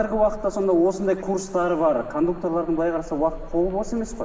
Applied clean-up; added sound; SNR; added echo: none; Cricket / Motor vehicle (road); 14 dB; reverberation time 1.6 s.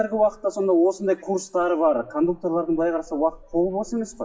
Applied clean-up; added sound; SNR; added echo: classical method WPE with log-MMSE.